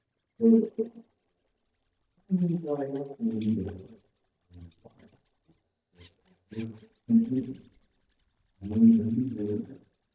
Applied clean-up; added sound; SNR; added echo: neural mask model DeepFilterNet 3.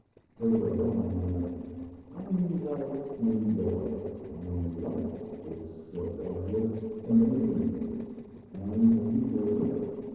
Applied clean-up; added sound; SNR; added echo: neural separator model SepFormer DNS4.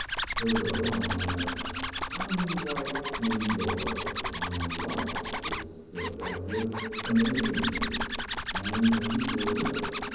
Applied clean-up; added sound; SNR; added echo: none; Zipper (clothing); 3 dB; reverberation time 2.2 s.